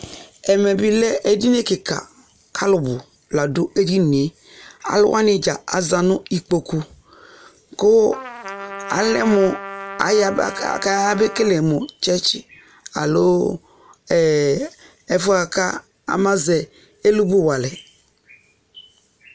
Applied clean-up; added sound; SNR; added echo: none; Trumpet; 12 dB; none.